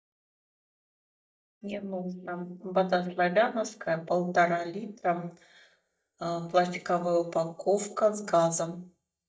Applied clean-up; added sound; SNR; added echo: neural mask model DeepFilterNet 3.